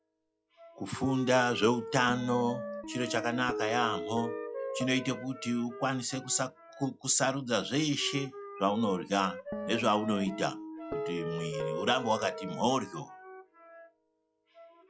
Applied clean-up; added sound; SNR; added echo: classical method log-MMSE.